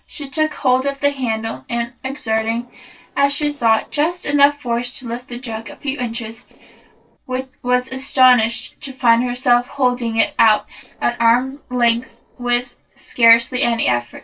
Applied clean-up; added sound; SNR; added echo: neural separator model SepFormer DNS4.